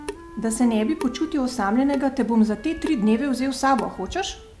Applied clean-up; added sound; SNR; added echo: none; Wind instrument, woodwind instrument + Drip / Sink (filling or washing) / Water tap, faucet; 16 dB; none.